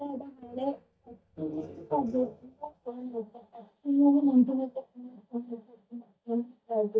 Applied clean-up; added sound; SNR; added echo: neural mask model DeepFilterNet 3.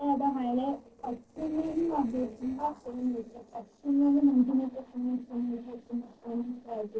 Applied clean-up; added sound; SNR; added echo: neural separator model SepFormer DNS4.